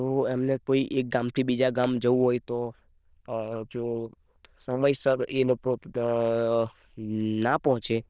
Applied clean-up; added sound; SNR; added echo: neural diffusion model UNIVERSE++.